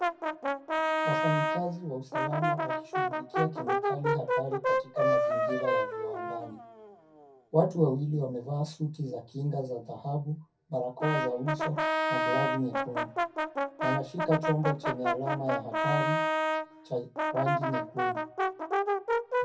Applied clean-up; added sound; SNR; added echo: none; Brass instrument; -2 dB; reverberation time 0.3 s.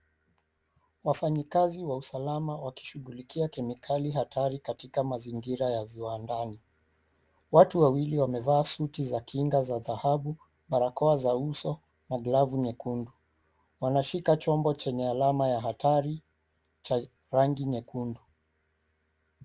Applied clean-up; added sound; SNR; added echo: none; none; none; none.